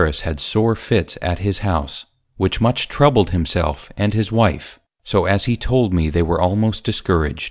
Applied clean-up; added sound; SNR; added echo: none; none; none; none.